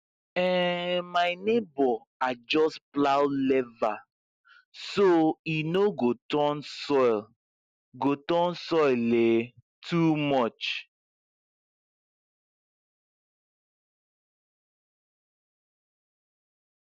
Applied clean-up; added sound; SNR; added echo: none; none; none; none.